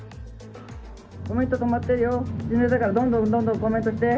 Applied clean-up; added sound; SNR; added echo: none; Bowed string instrument; 12 dB; none.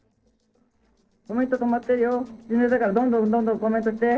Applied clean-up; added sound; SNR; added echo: neural separator model SepFormer DNS4.